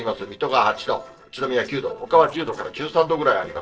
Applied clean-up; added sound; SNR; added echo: neural separator model SepFormer DNS4.